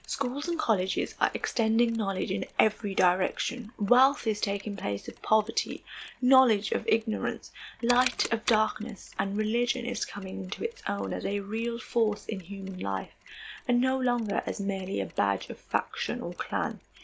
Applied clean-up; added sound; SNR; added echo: none; Mechanisms; 19 dB; none.